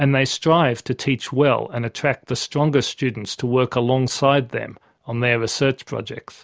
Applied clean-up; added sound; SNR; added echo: none; none; none; none.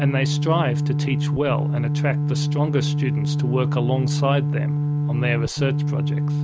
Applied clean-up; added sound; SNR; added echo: none; Organ; -4 dB; none.